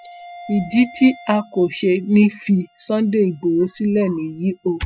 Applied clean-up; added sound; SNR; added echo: classical method spectral subtraction.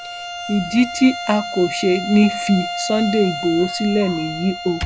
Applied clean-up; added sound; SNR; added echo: none; Bowed string instrument; 9 dB; none.